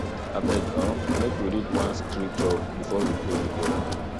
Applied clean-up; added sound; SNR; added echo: none; Crowd; -3 dB; none.